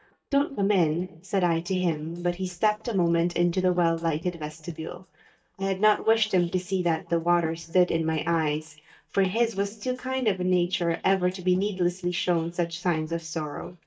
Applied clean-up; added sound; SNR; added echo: neural mask model DeepFilterNet 3.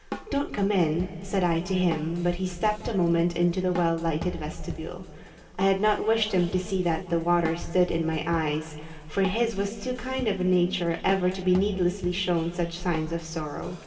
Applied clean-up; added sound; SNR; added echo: none; Drum kit; 16 dB; reverberation time 2.5 s.